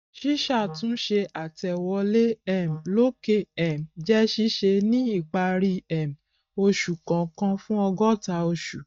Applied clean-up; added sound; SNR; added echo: neural mask model DeepFilterNet 3.